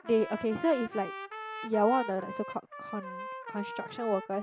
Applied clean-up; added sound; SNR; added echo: none; Trumpet; 10 dB; none.